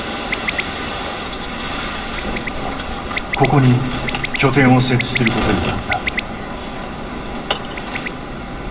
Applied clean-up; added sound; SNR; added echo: none; Bird; 11 dB; reverberation time 2.0 s.